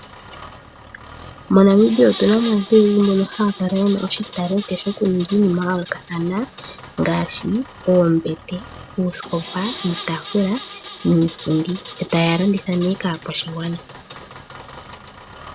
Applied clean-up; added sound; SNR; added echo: none; Engine; 17 dB; none.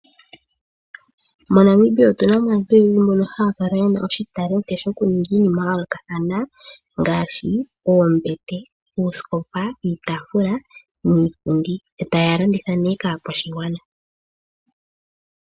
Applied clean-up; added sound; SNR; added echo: none; none; none; none.